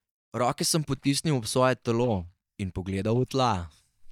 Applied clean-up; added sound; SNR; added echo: neural mask model DeepFilterNet 3.